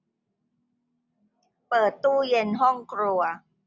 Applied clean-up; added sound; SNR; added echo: none; none; none; none.